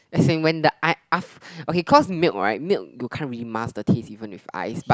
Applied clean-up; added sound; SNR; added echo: none; none; none; none.